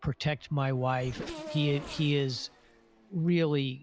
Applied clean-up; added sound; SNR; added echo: none; Race car, auto racing / Accelerating, revving, vroom; 15 dB; none.